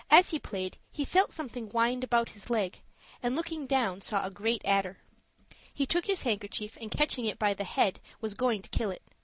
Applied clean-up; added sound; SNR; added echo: none; none; none; none.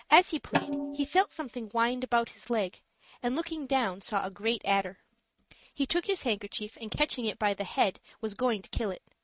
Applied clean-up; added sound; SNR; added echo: neural mask model RNNoise.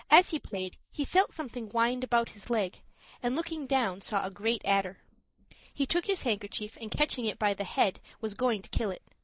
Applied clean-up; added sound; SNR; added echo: neural mask model Resemble Enhance denoiser.